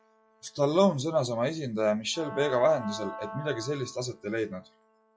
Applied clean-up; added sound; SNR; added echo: classical method log-MMSE.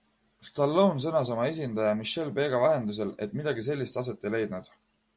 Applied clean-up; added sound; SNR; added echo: none; none; none; none.